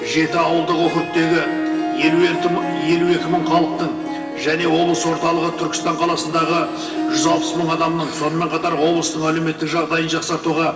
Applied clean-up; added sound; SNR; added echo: none; Harp; 6 dB; reverberation time 2.1 s.